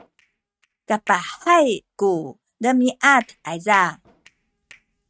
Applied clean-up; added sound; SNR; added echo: neural mask model RNNoise.